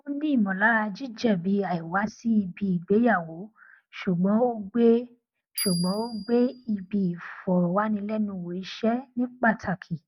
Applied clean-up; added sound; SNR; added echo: none; Bell; 11 dB; none.